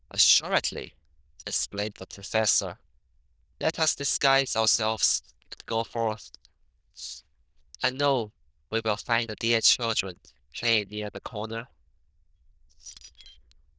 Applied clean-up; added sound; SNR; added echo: neural diffusion model UNIVERSE++.